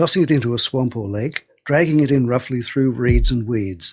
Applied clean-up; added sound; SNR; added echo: classical method log-MMSE.